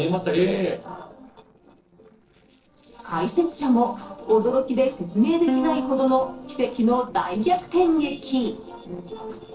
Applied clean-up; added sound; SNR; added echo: neural separator model SepFormer DNS4.